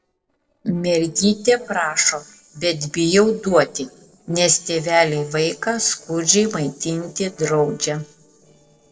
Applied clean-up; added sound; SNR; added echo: neural separator model SepFormer DNS4.